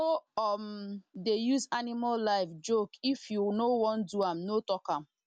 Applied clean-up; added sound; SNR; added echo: none; none; none; none.